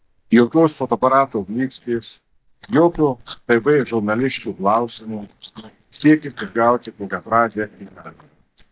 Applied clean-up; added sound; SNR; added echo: neural mask model DeepFilterNet 3.